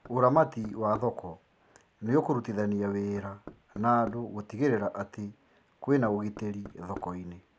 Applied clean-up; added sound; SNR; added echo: none; Knock; 18 dB; none.